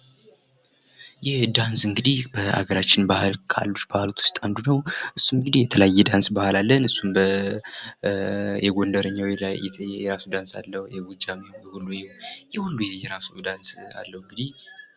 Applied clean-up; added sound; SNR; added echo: none; none; none; none.